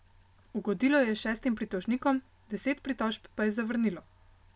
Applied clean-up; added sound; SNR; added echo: none; none; none; none.